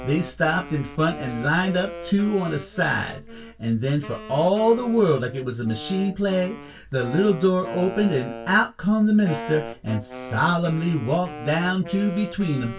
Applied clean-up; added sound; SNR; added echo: none; Wind instrument, woodwind instrument; 14 dB; reverberation time 0.1 s.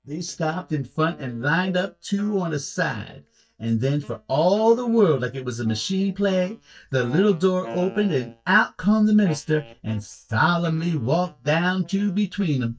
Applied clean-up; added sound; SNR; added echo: neural mask model DeepFilterNet 3.